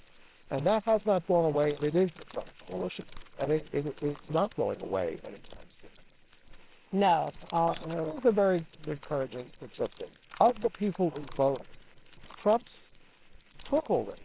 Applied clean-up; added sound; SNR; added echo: neural separator model SepFormer WHAMR!.